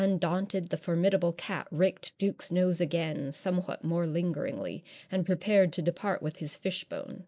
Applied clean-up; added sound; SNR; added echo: neural mask model Resemble Enhance denoiser.